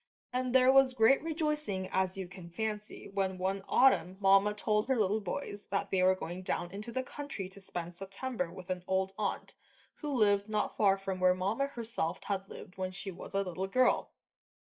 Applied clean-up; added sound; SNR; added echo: neural mask model DeepFilterNet 3.